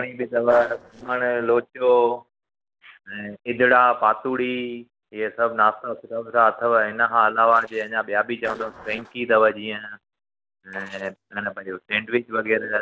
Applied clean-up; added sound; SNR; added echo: neural separator model SepFormer DNS4.